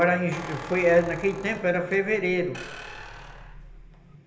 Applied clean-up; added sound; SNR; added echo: none; Squeak; 15 dB; reverberation time 1.4 s.